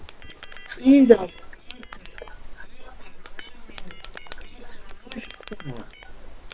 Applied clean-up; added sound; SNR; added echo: neural separator model SepFormer WHAM!.